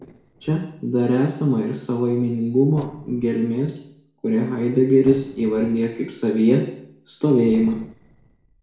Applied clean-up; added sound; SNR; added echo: neural separator model SepFormer DNS4.